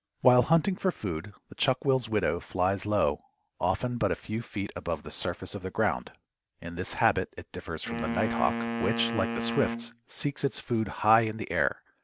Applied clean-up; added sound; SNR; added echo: none; Wind instrument, woodwind instrument; 5 dB; none.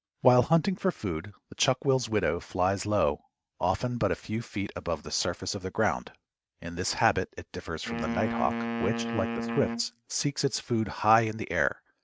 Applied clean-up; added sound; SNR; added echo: neural mask model RNNoise.